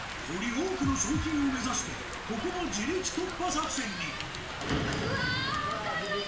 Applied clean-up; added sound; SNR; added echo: none; Rain; 8 dB; reverberation time 1.2 s.